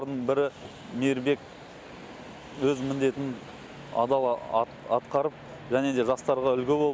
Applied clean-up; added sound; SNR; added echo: none; none; none; none.